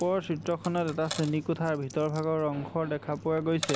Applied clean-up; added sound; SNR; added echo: none; Coin (dropping); 14 dB; none.